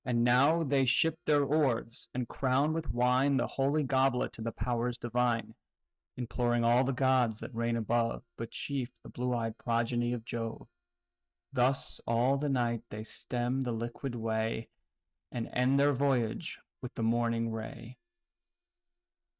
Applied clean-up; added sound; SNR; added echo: neural mask model DeepFilterNet 3.